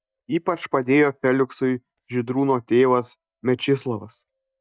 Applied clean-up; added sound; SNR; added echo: neural mask model DeepFilterNet 3.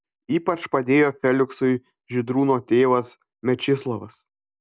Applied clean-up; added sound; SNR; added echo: none; none; none; none.